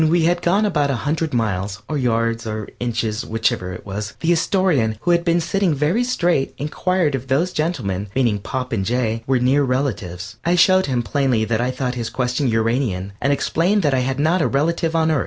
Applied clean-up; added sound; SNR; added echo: none; none; none; none.